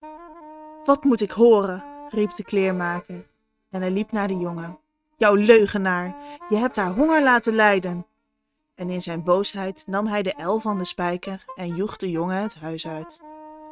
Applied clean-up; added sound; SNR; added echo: neural mask model RNNoise.